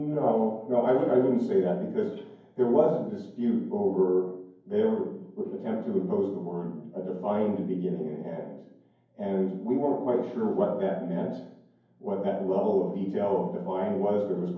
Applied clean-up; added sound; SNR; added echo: none; none; none; reverberation time 0.9 s.